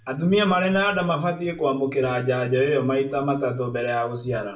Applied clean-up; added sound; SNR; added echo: none; none; none; reverberation time 0.3 s.